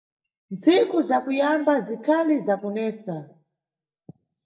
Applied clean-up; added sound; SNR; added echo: neural mask model DeepFilterNet 3.